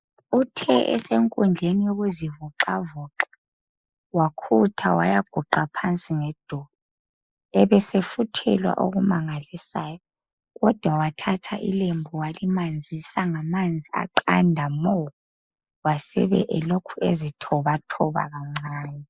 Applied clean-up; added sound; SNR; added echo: neural mask model Resemble Enhance denoiser.